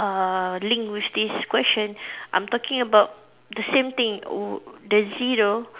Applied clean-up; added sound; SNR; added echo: none; none; none; none.